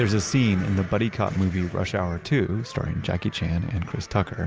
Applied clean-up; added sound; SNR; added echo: none; none; none; none.